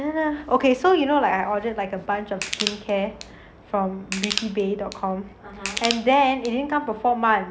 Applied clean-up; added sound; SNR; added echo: none; Crushing; 10 dB; none.